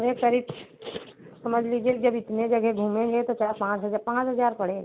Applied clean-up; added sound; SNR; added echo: none; none; none; none.